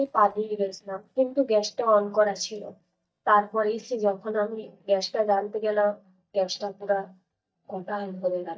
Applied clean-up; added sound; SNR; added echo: neural mask model DeepFilterNet 3.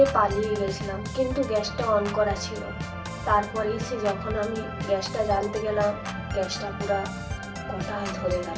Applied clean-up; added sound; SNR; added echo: none; Organ; 6 dB; reverberation time 0.3 s.